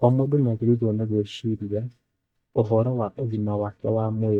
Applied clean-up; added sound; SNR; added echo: neural mask model DeepFilterNet 3.